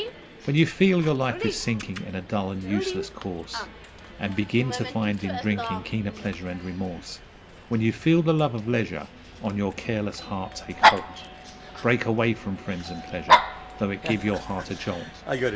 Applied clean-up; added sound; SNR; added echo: none; Dog; 3 dB; none.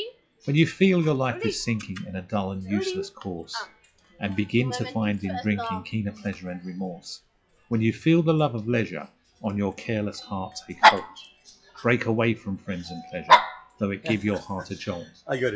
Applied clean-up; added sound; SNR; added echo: classical method log-MMSE.